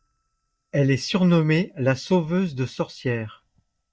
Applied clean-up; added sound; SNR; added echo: neural mask model DeepFilterNet 3.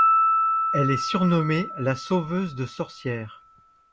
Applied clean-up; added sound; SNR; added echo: none; Piano; -1 dB; none.